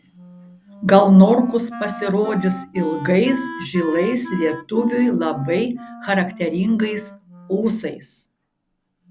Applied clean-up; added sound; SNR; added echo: none; Wind instrument, woodwind instrument; 16 dB; none.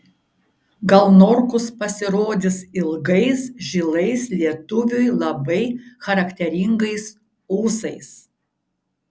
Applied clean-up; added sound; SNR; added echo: none; none; none; none.